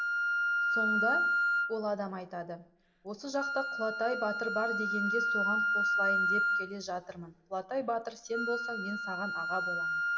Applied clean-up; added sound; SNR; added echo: none; Wind instrument, woodwind instrument; -4 dB; reverberation time 0.7 s.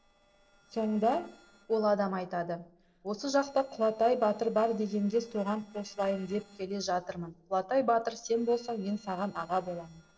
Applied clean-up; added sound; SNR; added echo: neural separator model SepFormer DNS4.